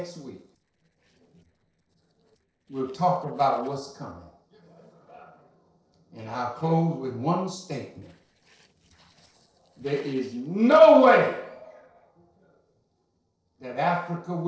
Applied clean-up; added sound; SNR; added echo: neural separator model SepFormer DNS4.